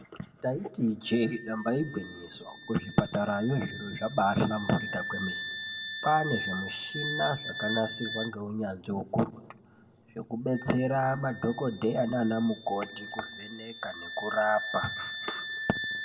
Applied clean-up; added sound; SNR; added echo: none; Wind instrument, woodwind instrument; 8 dB; reverberation time 0.9 s.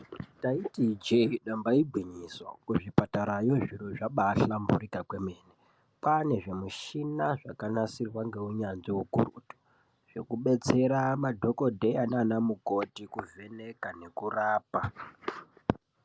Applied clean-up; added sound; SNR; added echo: none; none; none; none.